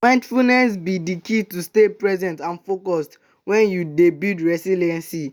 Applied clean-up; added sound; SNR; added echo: none; none; none; none.